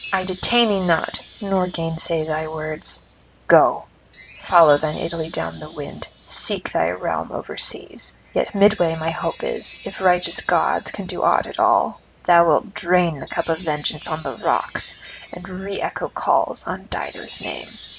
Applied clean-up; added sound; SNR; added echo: none; Chime; 11 dB; none.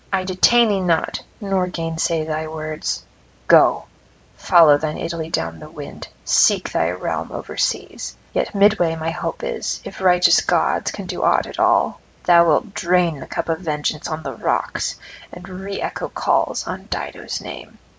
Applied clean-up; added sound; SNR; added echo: none; none; none; none.